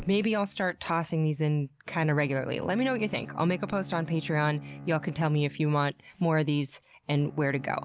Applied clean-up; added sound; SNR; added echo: none; Bowed string instrument; 17 dB; none.